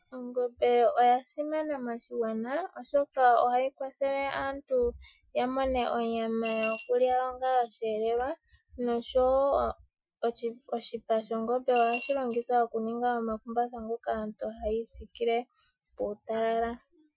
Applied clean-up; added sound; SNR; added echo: classical method Wiener filter.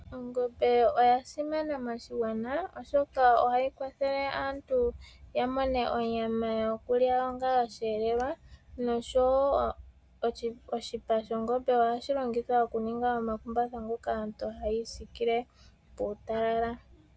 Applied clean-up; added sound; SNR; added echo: none; none; none; none.